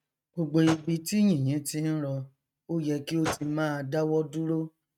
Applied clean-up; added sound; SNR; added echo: neural mask model RNNoise.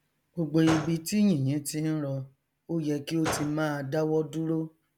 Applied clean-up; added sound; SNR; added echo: none; Gunshot, gunfire; 12 dB; none.